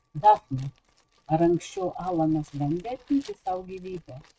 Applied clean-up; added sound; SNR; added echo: neural mask model RNNoise.